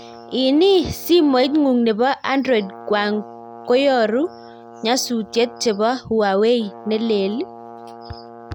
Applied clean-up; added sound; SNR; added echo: none; Brass instrument; 20 dB; none.